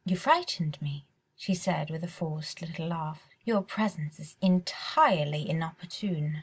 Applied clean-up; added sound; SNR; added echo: none; none; none; none.